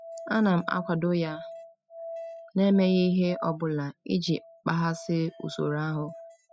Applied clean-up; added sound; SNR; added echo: classical method spectral subtraction.